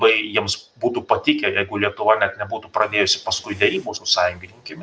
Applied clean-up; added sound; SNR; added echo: none; none; none; none.